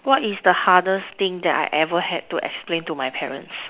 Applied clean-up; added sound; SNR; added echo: none; none; none; none.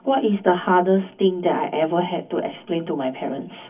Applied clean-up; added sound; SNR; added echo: none; none; none; reverberation time 0.3 s.